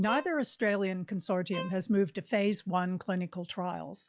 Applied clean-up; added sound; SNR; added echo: classical method log-MMSE.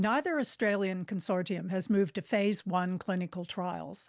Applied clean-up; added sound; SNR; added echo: none; none; none; none.